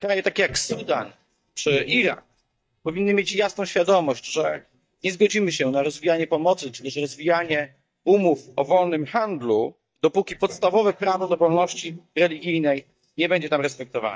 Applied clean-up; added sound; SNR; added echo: neural mask model DeepFilterNet 3.